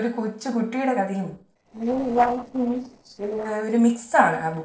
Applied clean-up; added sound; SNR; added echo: neural separator model SepFormer DNS4.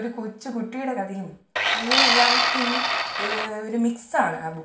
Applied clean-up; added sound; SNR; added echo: none; Tools; -5 dB; reverberation time 0.3 s.